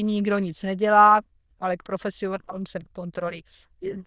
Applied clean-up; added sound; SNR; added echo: neural diffusion model UNIVERSE++.